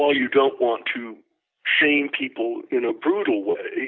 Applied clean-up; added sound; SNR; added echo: none; none; none; none.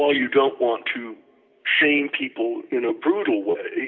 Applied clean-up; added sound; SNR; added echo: none; none; none; reverberation time 0.3 s.